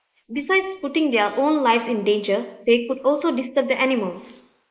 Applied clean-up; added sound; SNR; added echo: neural mask model Resemble Enhance denoiser.